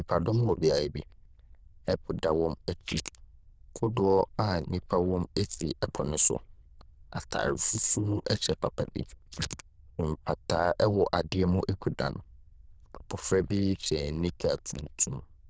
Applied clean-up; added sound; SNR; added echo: neural diffusion model UNIVERSE++.